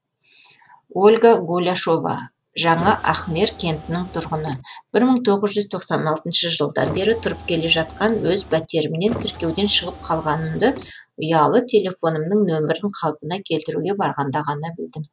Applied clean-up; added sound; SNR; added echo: none; Car; 14 dB; none.